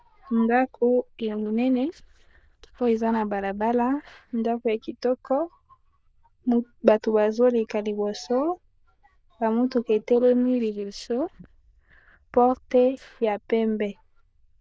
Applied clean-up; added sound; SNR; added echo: neural diffusion model UNIVERSE++.